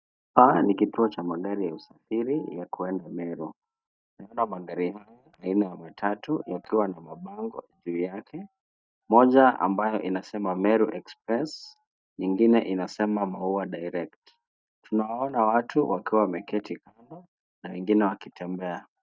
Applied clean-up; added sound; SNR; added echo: neural mask model DeepFilterNet 3.